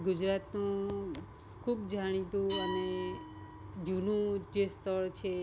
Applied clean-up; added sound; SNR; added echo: none; Glass; -1 dB; none.